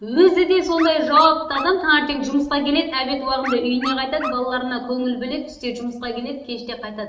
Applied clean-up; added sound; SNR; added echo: none; Dog; 11 dB; reverberation time 0.6 s.